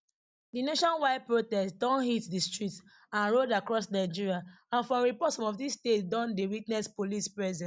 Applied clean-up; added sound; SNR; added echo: none; none; none; none.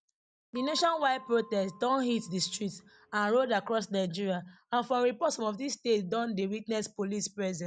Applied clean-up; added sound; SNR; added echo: none; Percussion; 19 dB; none.